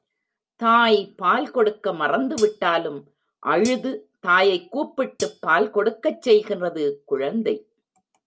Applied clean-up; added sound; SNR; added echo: none; Hi-hat; 16 dB; none.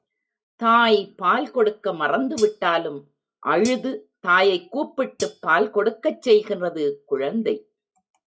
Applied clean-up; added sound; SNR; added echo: classical method log-MMSE.